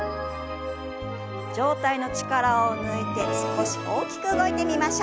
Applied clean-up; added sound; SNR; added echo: none; none; none; none.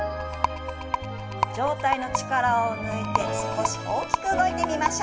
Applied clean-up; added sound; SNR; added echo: none; Rattle; 4 dB; reverberation time 0.9 s.